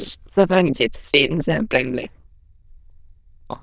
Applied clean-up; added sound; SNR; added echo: neural diffusion model UNIVERSE++.